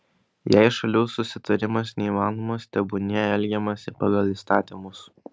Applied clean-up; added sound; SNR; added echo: none; none; none; none.